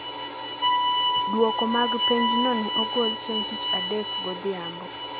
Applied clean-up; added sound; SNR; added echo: none; Bowed string instrument; -2 dB; none.